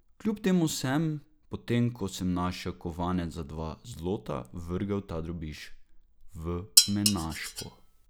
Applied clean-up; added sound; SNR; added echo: none; Dishes, pots, and pans; -4 dB; none.